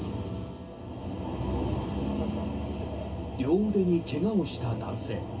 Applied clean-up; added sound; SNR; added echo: none; Guitar; 19 dB; reverberation time 0.2 s.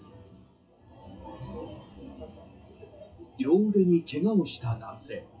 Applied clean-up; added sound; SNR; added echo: classical method WPE with log-MMSE.